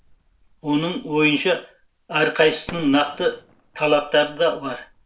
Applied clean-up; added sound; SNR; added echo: neural separator model SepFormer DNS4.